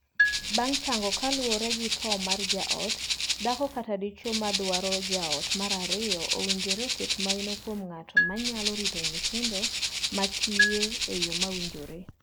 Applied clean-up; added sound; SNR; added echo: none; Marimba, xylophone + Rattle (instrument); -4 dB; none.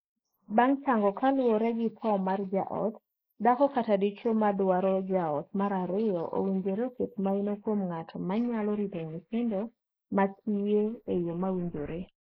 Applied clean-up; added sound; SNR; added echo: neural mask model Resemble Enhance denoiser.